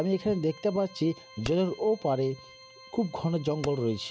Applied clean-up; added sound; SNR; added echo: none; Organ + Fireworks; 18 dB; none.